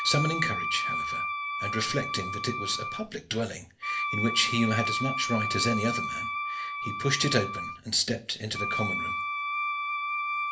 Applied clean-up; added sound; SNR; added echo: none; Wind instrument, woodwind instrument; 1 dB; reverberation time 0.3 s.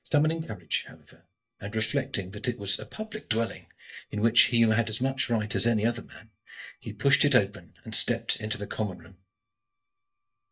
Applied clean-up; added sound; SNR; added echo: neural mask model DeepFilterNet 3.